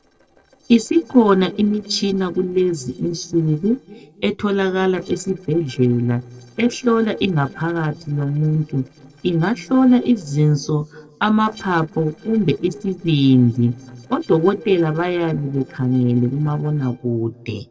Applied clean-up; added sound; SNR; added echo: neural separator model SepFormer DNS4.